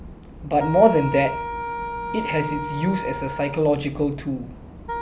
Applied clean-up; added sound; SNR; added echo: none; Wind instrument, woodwind instrument; 8 dB; none.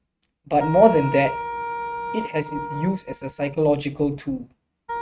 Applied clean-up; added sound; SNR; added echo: neural mask model RNNoise.